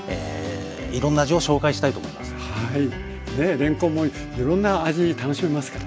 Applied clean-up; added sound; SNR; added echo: none; none; none; none.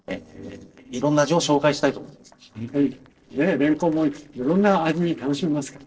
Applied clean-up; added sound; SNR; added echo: neural separator model SepFormer DNS4.